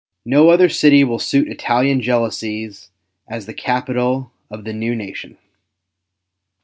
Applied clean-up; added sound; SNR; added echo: none; none; none; none.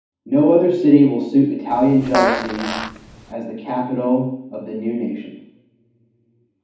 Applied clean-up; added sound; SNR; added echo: none; Fart; 5 dB; reverberation time 1.2 s.